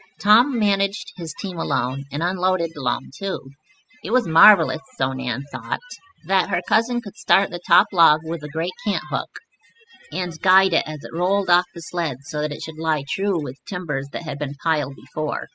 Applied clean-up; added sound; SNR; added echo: classical method spectral subtraction.